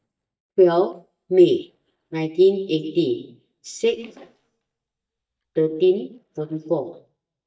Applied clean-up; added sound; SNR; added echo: neural mask model DeepFilterNet 3.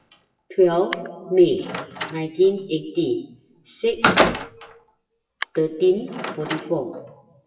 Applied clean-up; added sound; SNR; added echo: classical method WPE with log-MMSE.